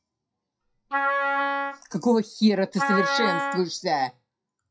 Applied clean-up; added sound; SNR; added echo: classical method WPE with log-MMSE.